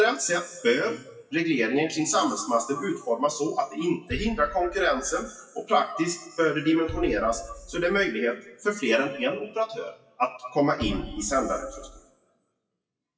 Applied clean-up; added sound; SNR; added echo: classical method WPE with log-MMSE.